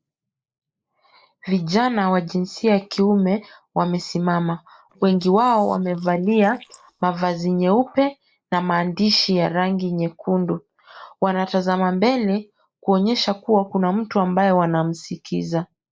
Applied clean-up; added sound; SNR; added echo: neural mask model Resemble Enhance denoiser.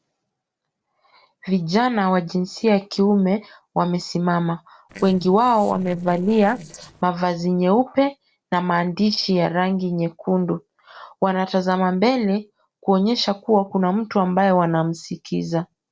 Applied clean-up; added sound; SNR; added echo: neural separator model SepFormer DNS4.